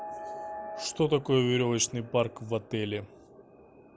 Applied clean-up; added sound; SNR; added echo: none; none; none; none.